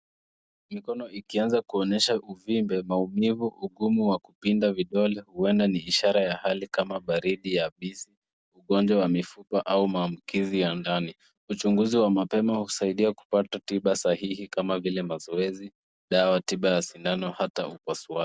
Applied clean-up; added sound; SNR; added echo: none; none; none; none.